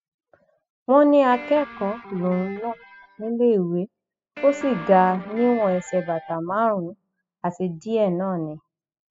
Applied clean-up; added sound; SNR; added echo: classical method spectral subtraction.